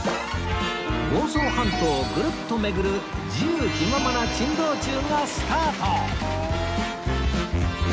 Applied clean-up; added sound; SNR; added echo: none; Electric guitar; 10 dB; none.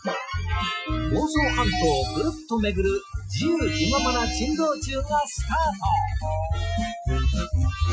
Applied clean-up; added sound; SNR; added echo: classical method Wiener filter.